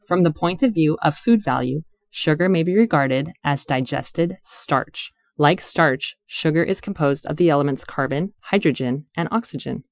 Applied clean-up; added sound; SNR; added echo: classical method Wiener filter.